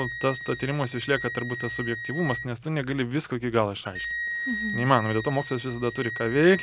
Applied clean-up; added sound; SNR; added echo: none; Wind instrument, woodwind instrument; 9 dB; none.